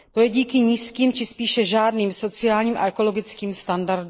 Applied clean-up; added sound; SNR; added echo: neural mask model Resemble Enhance denoiser.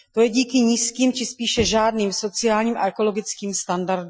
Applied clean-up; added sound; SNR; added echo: classical method Wiener filter.